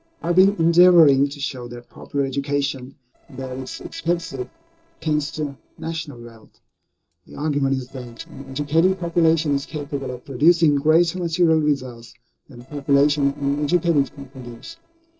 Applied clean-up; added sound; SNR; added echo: neural separator model SepFormer DNS4.